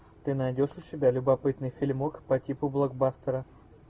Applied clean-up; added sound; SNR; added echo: none; none; none; none.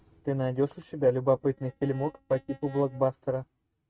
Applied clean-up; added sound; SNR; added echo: neural mask model RNNoise.